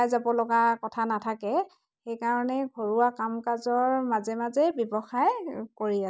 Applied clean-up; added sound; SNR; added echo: none; none; none; none.